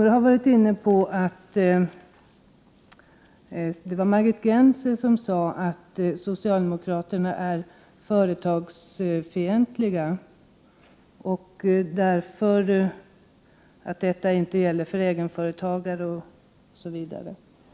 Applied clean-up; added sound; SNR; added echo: none; none; none; none.